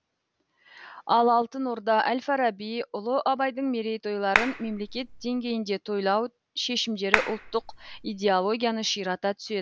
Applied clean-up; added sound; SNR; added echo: none; Clapping; 3 dB; none.